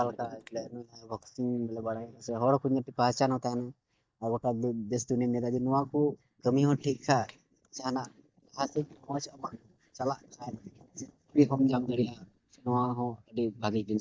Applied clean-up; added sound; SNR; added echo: neural mask model DeepFilterNet 3.